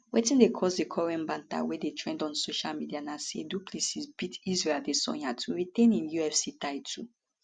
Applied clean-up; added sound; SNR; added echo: none; none; none; none.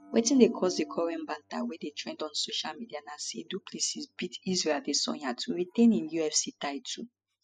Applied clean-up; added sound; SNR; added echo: classical method spectral subtraction.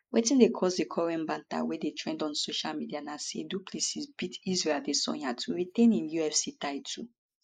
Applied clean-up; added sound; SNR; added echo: neural mask model Resemble Enhance denoiser.